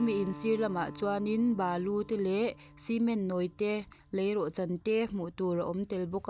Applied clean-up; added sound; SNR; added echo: none; Acoustic guitar; 19 dB; none.